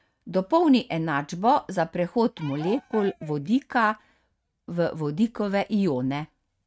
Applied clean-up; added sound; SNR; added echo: neural mask model RNNoise.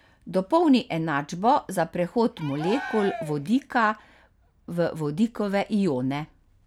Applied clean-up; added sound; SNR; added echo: none; Cheering; 13 dB; none.